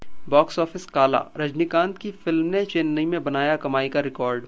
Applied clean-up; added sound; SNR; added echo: none; none; none; none.